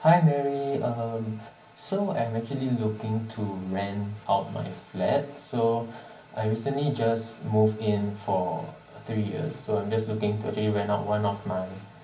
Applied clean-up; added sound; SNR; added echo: none; none; none; reverberation time 0.4 s.